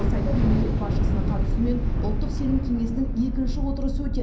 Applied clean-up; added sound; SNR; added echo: none; Thunder / Explosion; -5 dB; reverberation time 0.6 s.